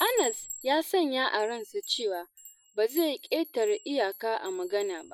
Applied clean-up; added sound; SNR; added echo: classical method Wiener filter.